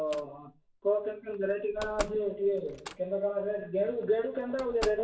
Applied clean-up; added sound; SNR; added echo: none; Slam; 14 dB; reverberation time 0.2 s.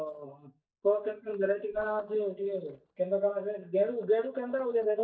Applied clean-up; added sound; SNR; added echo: neural mask model DeepFilterNet 3.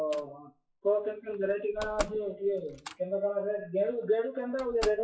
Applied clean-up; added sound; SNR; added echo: classical method WPE with log-MMSE.